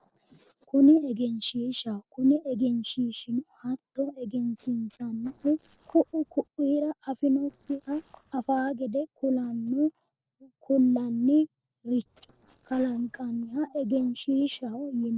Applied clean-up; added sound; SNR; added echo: neural separator model SepFormer DNS4.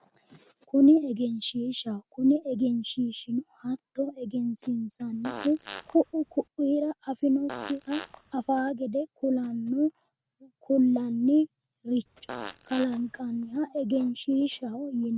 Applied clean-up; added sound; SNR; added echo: none; Fart; 15 dB; none.